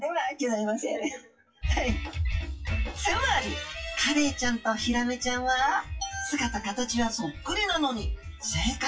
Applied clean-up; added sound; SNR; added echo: classical method WPE with log-MMSE.